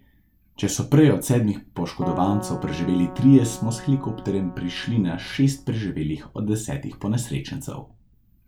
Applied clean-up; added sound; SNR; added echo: none; Keyboard (musical); 14 dB; none.